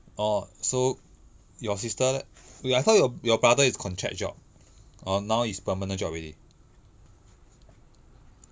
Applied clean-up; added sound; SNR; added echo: none; none; none; none.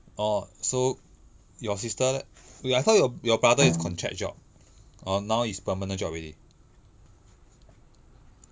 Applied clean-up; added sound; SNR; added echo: none; Bowed string instrument; 2 dB; none.